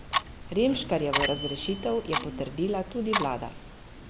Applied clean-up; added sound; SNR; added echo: none; Bell + Clock; 3 dB; none.